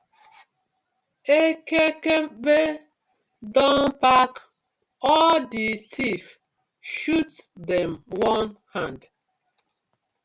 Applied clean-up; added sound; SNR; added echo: none; none; none; none.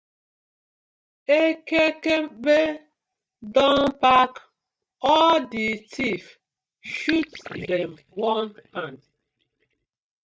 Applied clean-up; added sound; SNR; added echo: neural mask model DeepFilterNet 3.